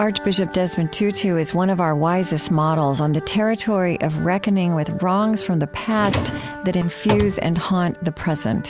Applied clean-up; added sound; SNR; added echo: none; Drawer open or close; 7 dB; none.